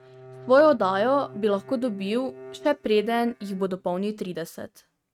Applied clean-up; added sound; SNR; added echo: neural mask model RNNoise.